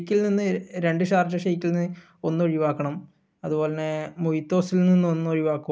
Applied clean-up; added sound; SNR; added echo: none; none; none; none.